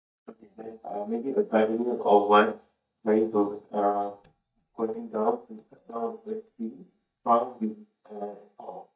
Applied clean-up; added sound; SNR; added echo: neural mask model DeepFilterNet 3.